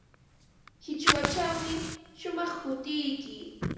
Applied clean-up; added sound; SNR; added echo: none; Fire; 0 dB; reverberation time 0.9 s.